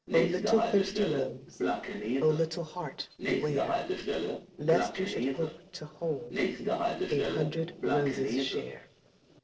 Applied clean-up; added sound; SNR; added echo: neural separator model SepFormer DNS4.